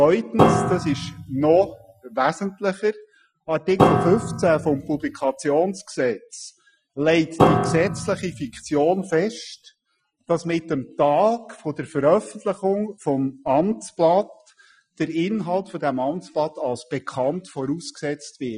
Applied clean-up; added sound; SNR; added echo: classical method Wiener filter.